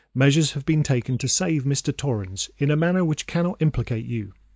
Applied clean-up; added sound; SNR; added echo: neural mask model DeepFilterNet 3.